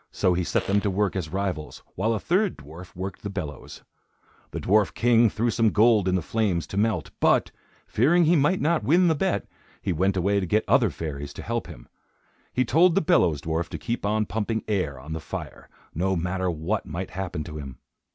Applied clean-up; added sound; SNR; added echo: none; Fart; 19 dB; none.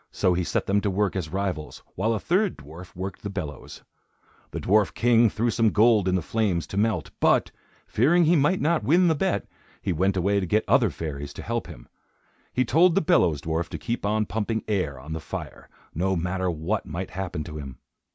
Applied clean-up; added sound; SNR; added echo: none; none; none; none.